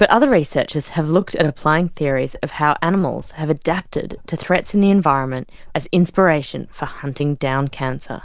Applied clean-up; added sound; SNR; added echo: none; Writing; 18 dB; none.